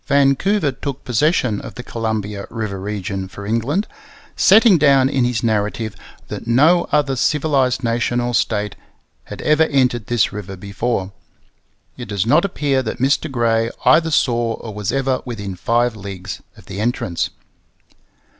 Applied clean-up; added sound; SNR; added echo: none; none; none; none.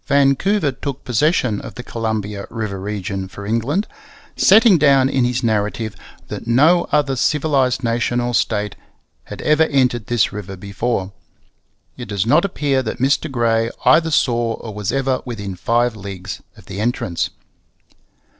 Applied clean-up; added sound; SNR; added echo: neural separator model SepFormer DNS4.